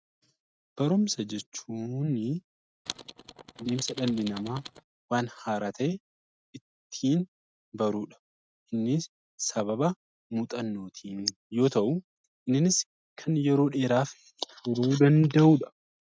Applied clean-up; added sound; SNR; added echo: neural mask model RNNoise.